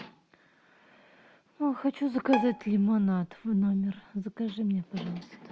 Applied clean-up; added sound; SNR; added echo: none; Bowed string instrument; 9 dB; none.